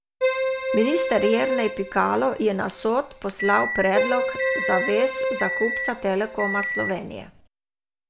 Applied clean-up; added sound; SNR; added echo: none; Keyboard (musical) + Microwave oven; 2 dB; none.